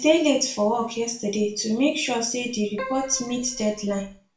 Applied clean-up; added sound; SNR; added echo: none; Keyboard (musical); 13 dB; reverberation time 0.4 s.